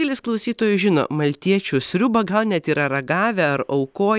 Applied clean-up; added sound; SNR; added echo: none; none; none; none.